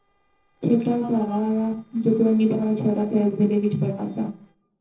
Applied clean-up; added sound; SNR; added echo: neural separator model SepFormer DNS4.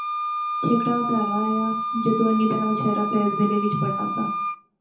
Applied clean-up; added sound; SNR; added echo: none; Wind instrument, woodwind instrument; 3 dB; reverberation time 0.6 s.